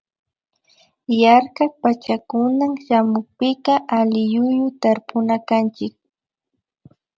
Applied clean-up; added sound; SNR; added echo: none; none; none; none.